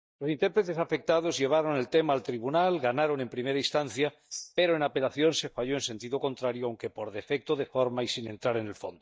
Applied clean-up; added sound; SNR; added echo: neural mask model DeepFilterNet 3.